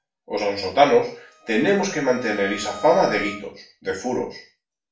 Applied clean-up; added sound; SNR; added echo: none; Bowed string instrument; 19 dB; reverberation time 0.4 s.